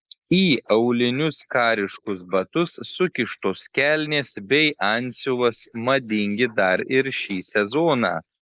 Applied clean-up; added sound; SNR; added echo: neural mask model Resemble Enhance denoiser.